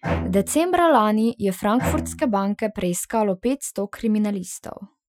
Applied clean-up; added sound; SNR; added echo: classical method Wiener filter.